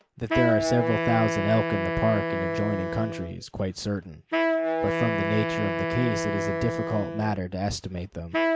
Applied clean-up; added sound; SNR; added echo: none; Wind instrument, woodwind instrument; 0 dB; none.